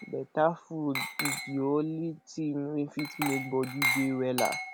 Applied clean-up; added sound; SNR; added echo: none; Glass; 5 dB; none.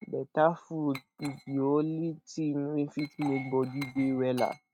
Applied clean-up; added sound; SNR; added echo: neural mask model RNNoise.